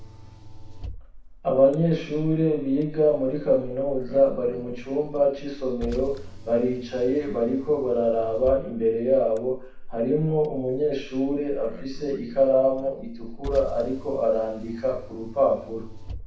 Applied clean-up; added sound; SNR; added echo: none; Car; 13 dB; reverberation time 0.6 s.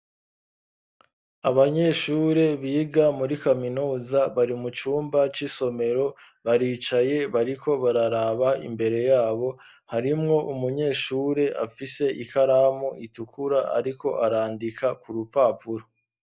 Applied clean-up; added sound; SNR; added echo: none; none; none; none.